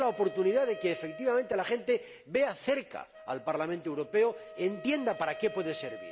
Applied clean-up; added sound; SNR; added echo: none; Wind instrument, woodwind instrument; 15 dB; none.